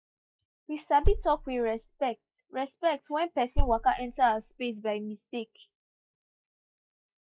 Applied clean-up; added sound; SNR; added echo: classical method log-MMSE.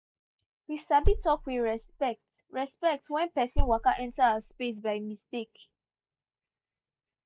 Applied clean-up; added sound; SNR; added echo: none; Thump, thud; -3 dB; none.